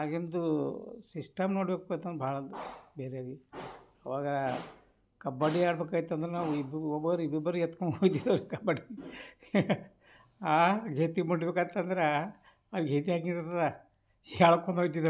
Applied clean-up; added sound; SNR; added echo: none; none; none; none.